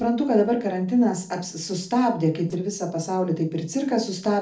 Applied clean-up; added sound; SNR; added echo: neural separator model SepFormer DNS4.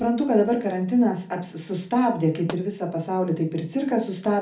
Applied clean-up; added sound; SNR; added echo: none; Explosion; 19 dB; reverberation time 0.4 s.